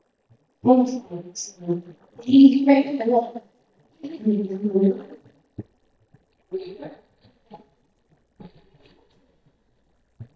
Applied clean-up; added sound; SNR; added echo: neural mask model DeepFilterNet 3.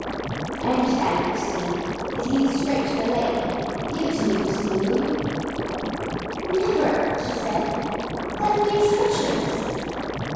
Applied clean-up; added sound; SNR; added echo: none; Liquid; 3 dB; reverberation time 2.2 s.